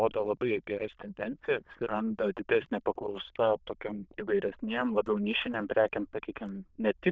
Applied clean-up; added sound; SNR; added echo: neural diffusion model UNIVERSE++.